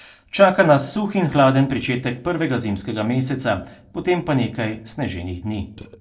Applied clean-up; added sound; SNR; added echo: neural separator model SepFormer DNS4.